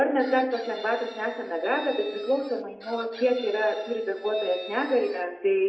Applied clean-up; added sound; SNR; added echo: none; Chicken, rooster; 18 dB; reverberation time 0.7 s.